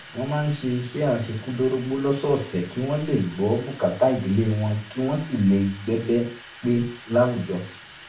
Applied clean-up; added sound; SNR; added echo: none; Sink (filling or washing) / Water tap, faucet; 18 dB; reverberation time 0.3 s.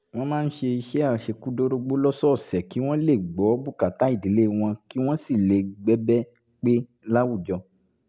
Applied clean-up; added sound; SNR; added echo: none; none; none; none.